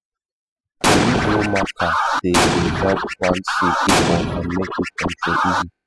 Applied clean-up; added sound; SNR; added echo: classical method spectral subtraction.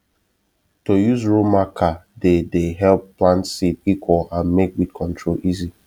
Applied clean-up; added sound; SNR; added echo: none; none; none; none.